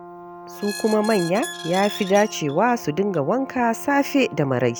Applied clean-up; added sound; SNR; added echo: none; Squeak + Brass instrument; 14 dB; none.